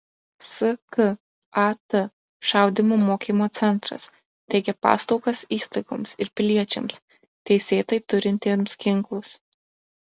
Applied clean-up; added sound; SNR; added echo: none; none; none; none.